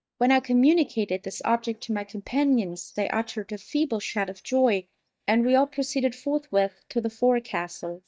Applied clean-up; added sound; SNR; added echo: neural mask model DeepFilterNet 3.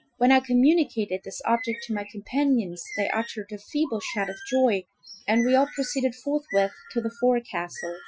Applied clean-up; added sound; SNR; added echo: classical method Wiener filter.